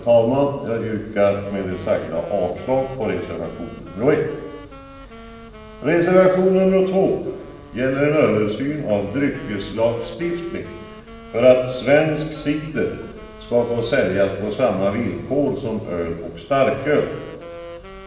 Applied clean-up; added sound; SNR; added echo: none; Wind instrument, woodwind instrument; 19 dB; reverberation time 1.0 s.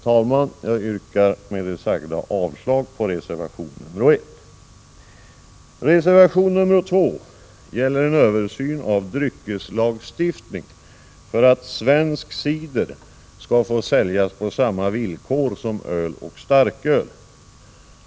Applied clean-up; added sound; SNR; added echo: none; none; none; none.